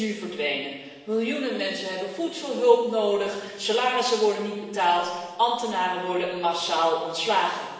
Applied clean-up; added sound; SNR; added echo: none; none; none; reverberation time 1.0 s.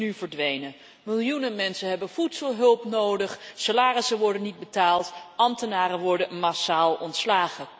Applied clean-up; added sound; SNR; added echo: none; none; none; none.